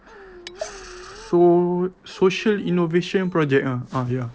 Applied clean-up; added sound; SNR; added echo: neural separator model SepFormer DNS4.